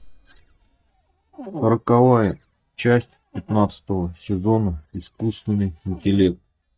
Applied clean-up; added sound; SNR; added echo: neural mask model DeepFilterNet 3.